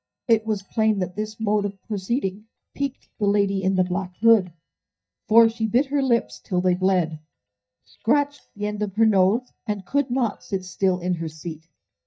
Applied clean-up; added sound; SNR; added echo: neural mask model DeepFilterNet 3.